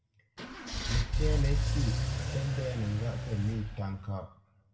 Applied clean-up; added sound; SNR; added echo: none; Engine / Car; -2 dB; reverberation time 0.6 s.